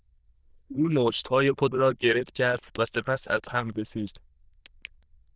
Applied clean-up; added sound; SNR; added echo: neural diffusion model UNIVERSE++.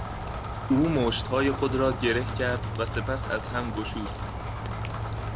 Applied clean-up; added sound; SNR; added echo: none; Rain; 3 dB; none.